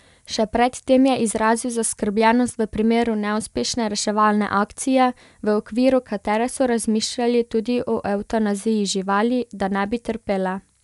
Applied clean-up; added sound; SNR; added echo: none; none; none; none.